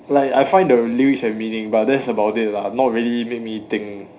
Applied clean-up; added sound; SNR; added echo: none; none; none; reverberation time 0.4 s.